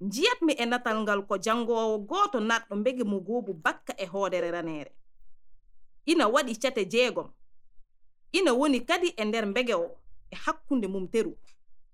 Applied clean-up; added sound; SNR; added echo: neural mask model Resemble Enhance denoiser.